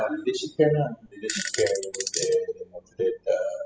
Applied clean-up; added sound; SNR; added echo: classical method spectral subtraction.